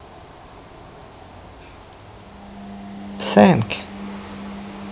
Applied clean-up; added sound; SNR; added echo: none; none; none; none.